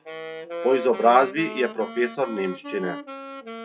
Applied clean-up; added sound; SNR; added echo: classical method log-MMSE.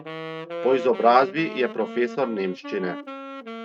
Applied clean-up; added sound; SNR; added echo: neural mask model RNNoise.